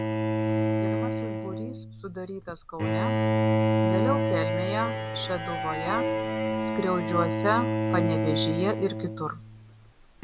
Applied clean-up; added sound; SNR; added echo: none; Bowed string instrument; -5 dB; none.